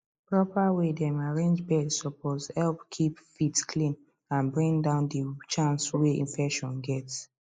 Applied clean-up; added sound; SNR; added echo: neural mask model Resemble Enhance denoiser.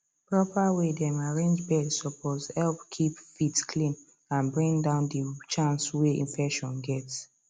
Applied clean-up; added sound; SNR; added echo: none; none; none; none.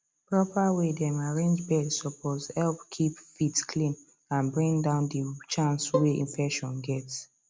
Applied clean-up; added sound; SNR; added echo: none; Bowed string instrument; 5 dB; none.